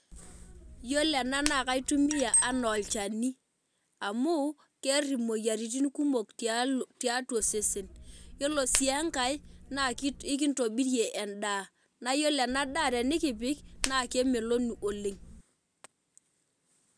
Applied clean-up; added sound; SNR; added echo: none; Hands; 12 dB; none.